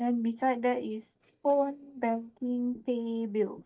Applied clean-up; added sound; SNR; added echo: neural mask model DeepFilterNet 3.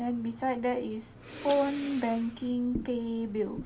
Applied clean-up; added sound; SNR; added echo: none; Breathing; 13 dB; reverberation time 0.3 s.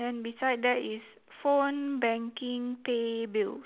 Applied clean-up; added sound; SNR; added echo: none; none; none; none.